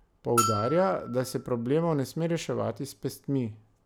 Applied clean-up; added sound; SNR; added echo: none; Bell; 5 dB; none.